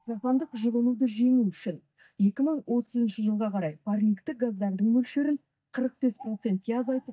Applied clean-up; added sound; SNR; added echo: neural mask model DeepFilterNet 3.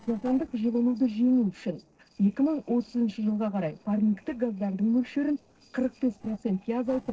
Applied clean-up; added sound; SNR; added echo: neural separator model SepFormer DNS4.